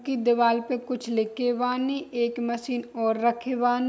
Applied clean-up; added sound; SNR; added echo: none; none; none; none.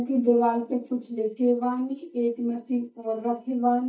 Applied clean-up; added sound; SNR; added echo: neural mask model DeepFilterNet 3.